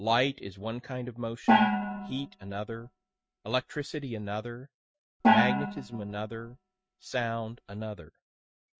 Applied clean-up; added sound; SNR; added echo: neural mask model RNNoise.